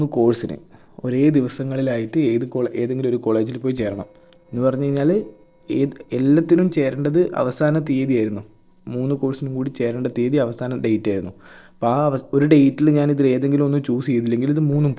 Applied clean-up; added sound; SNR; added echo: neural separator model SepFormer DNS4.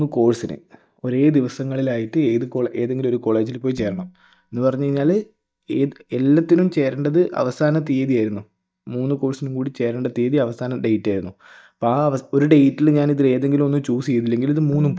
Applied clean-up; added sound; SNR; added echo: neural mask model DeepFilterNet 3.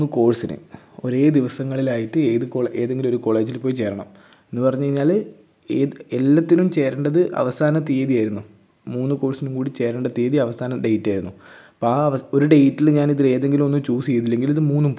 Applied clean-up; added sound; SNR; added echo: none; none; none; none.